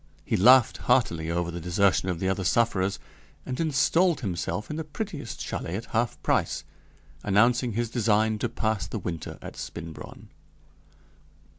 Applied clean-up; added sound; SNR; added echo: none; none; none; none.